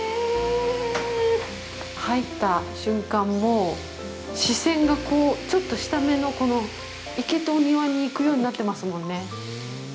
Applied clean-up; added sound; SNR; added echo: none; Tools; 16 dB; none.